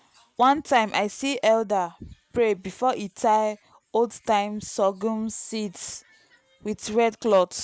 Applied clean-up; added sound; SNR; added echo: none; none; none; none.